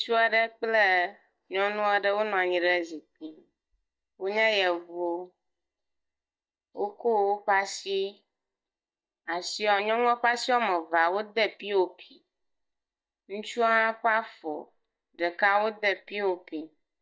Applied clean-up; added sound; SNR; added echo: neural mask model DeepFilterNet 3.